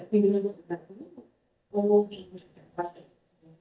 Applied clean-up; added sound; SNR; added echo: neural mask model DeepFilterNet 3.